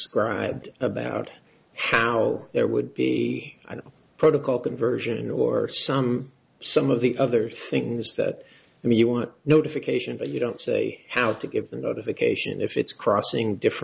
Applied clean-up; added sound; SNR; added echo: none; none; none; none.